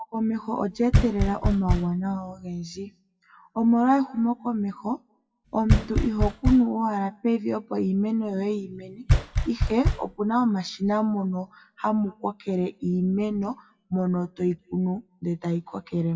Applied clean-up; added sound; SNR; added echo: classical method WPE with log-MMSE.